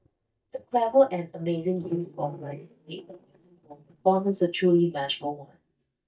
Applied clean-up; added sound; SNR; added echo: neural mask model DeepFilterNet 3.